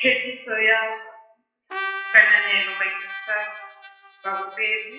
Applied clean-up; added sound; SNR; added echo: classical method WPE with log-MMSE.